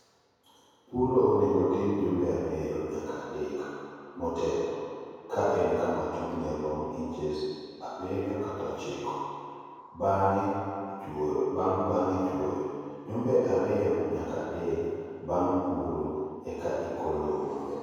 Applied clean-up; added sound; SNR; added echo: none; none; none; reverberation time 2.2 s.